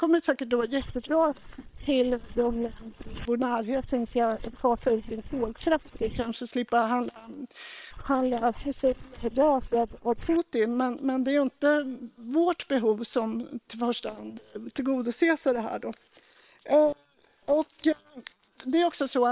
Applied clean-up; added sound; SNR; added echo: neural separator model SepFormer WHAM!.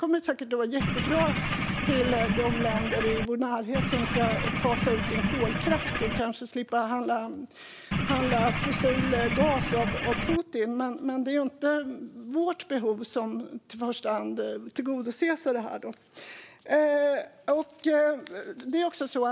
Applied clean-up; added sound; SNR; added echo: none; Engine / Boat, Water vehicle; 0 dB; none.